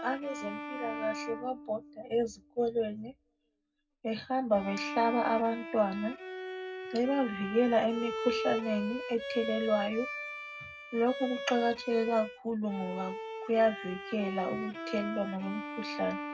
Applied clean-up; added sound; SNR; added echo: none; Bowed string instrument; 8 dB; reverberation time 0.3 s.